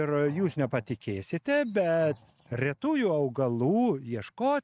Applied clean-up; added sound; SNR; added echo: neural mask model RNNoise.